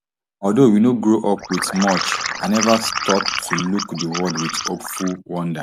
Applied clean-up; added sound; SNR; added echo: none; Liquid; 5 dB; none.